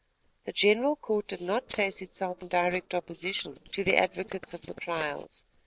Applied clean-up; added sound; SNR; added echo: neural separator model SepFormer DNS4.